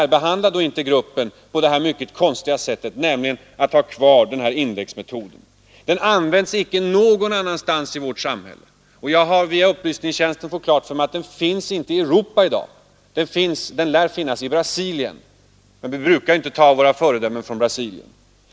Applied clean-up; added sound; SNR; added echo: none; none; none; none.